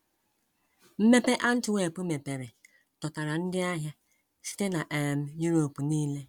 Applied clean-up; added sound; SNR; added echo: none; none; none; none.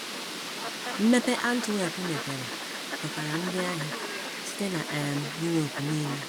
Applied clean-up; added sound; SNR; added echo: none; Fowl; 5 dB; none.